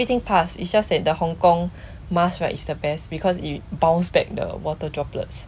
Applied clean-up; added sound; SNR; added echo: none; none; none; none.